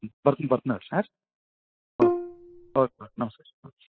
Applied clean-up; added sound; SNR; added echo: classical method spectral subtraction.